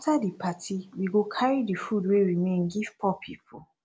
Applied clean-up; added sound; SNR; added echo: none; none; none; none.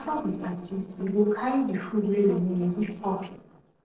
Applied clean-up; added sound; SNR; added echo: neural separator model SepFormer DNS4.